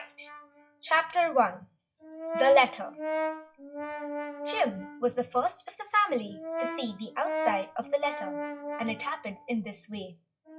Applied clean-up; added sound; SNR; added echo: classical method log-MMSE.